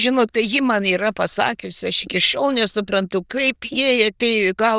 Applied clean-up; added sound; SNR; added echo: neural diffusion model UNIVERSE++.